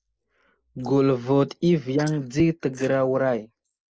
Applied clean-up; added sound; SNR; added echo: neural mask model Resemble Enhance denoiser.